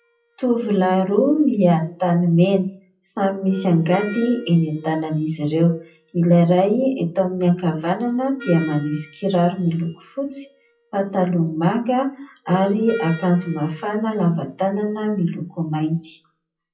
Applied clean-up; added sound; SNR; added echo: classical method WPE with log-MMSE.